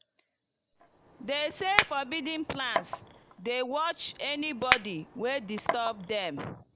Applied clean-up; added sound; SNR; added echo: none; Chink, clink; 2 dB; none.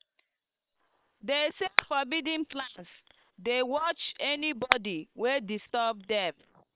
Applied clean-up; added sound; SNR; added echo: neural separator model SepFormer WHAM!.